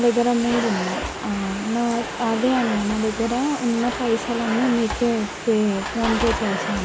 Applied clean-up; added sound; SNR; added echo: none; Domestic sounds, home sounds; 6 dB; none.